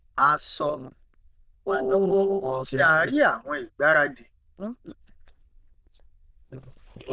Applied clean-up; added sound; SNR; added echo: neural diffusion model UNIVERSE++.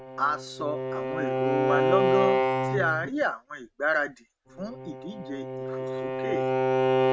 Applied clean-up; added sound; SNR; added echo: neural mask model RNNoise.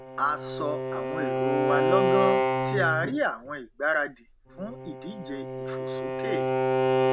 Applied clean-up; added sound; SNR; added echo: none; Bowed string instrument; -3 dB; none.